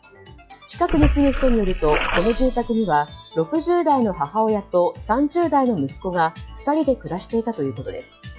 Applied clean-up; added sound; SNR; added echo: classical method log-MMSE.